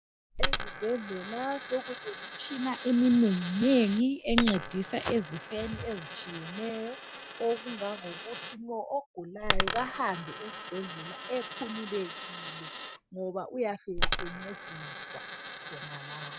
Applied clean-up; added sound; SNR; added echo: none; Coin (dropping); 4 dB; none.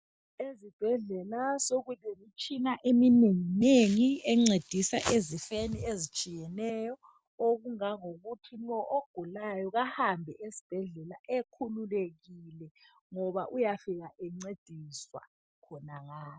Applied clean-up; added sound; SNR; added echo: none; none; none; none.